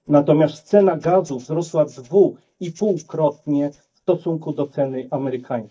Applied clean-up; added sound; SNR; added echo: neural mask model DeepFilterNet 3.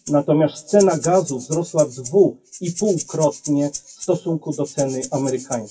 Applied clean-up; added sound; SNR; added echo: classical method WPE with log-MMSE.